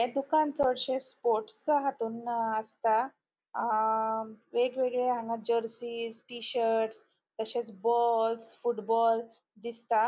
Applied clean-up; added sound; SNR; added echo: none; none; none; none.